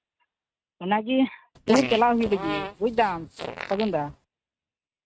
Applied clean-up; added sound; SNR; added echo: neural mask model RNNoise.